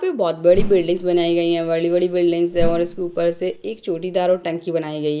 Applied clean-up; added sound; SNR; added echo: none; Whoosh, swoosh, swish; 7 dB; none.